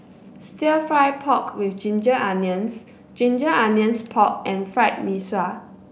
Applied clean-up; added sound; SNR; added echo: none; none; none; none.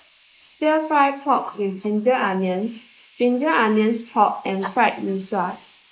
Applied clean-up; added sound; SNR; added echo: neural mask model Resemble Enhance denoiser.